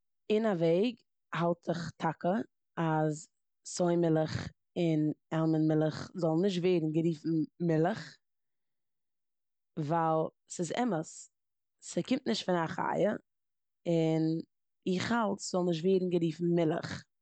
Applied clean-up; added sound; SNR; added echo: none; none; none; none.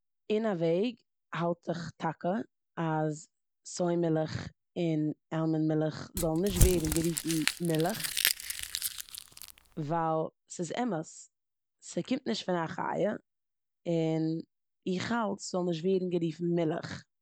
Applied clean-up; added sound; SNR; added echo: none; Crumpling, crinkling / Crushing; 0 dB; none.